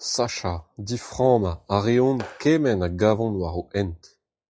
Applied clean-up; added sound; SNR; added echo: classical method log-MMSE.